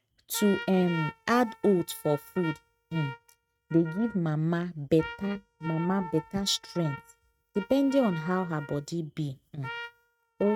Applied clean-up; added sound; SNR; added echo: neural mask model RNNoise.